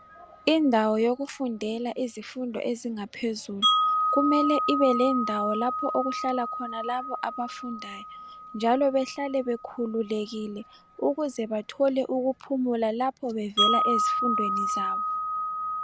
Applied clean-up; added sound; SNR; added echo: none; Wind chime; 3 dB; none.